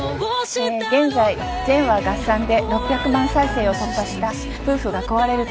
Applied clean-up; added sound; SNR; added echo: none; none; none; none.